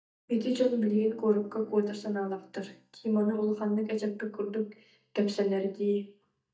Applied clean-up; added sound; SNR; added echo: neural mask model DeepFilterNet 3.